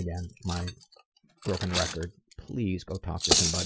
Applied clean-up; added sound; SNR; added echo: classical method Wiener filter.